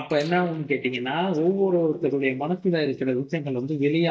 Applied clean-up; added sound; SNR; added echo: neural mask model DeepFilterNet 3.